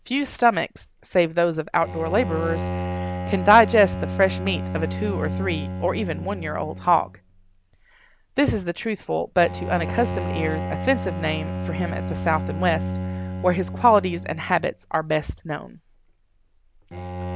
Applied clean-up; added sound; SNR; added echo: none; Bowed string instrument; 7 dB; none.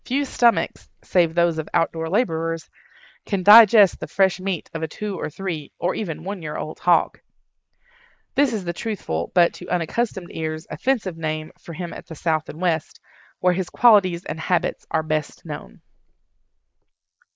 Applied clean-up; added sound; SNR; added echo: neural mask model Resemble Enhance denoiser.